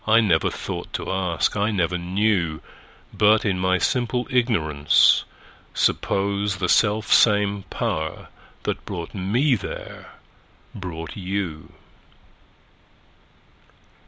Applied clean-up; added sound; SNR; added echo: none; none; none; none.